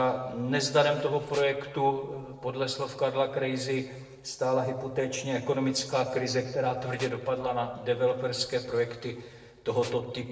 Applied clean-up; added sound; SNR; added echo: none; Tools; 16 dB; reverberation time 1.2 s.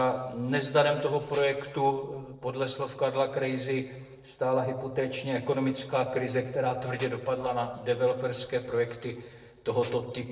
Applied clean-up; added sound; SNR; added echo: neural separator model SepFormer DNS4.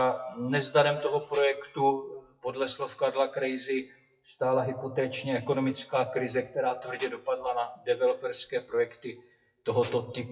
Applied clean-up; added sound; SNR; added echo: classical method WPE with log-MMSE.